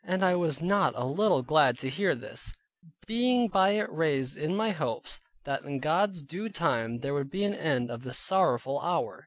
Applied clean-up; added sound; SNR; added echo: none; none; none; none.